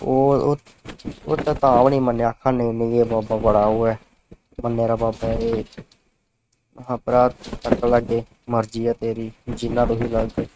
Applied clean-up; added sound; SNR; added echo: neural mask model RNNoise.